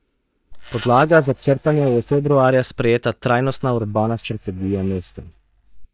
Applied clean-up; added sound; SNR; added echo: neural mask model DeepFilterNet 3.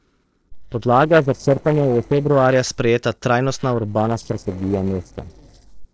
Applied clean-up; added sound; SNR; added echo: neural separator model SepFormer DNS4.